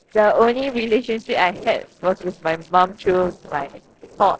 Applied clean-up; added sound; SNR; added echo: neural separator model SepFormer DNS4.